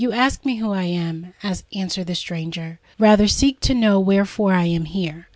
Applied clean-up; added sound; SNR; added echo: none; none; none; none.